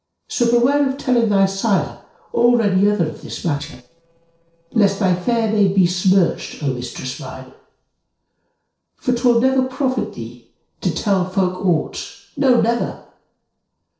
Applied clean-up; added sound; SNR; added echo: neural separator model SepFormer DNS4.